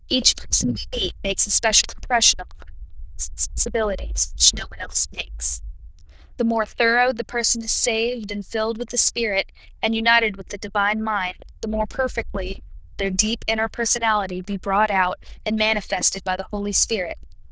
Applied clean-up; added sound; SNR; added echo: neural diffusion model UNIVERSE++.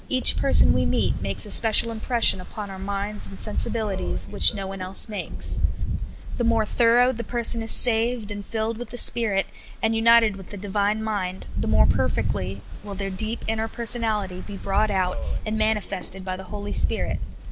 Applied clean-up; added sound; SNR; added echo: none; Rain; 1 dB; none.